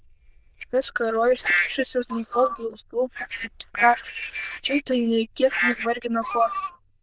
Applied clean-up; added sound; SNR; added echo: neural diffusion model UNIVERSE++.